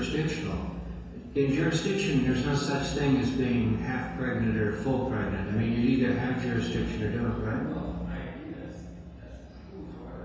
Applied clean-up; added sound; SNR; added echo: none; none; none; reverberation time 1.2 s.